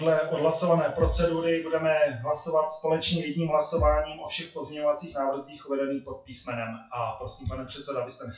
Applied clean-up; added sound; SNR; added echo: classical method WPE with log-MMSE.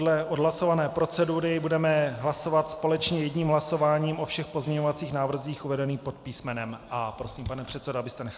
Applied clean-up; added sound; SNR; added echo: none; none; none; none.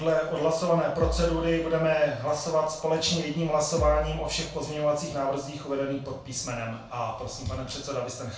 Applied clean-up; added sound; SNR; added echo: none; Bass drum; 8 dB; reverberation time 0.3 s.